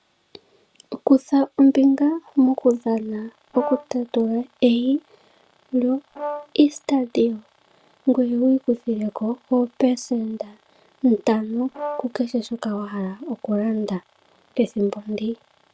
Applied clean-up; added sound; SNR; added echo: none; Brass instrument; 11 dB; none.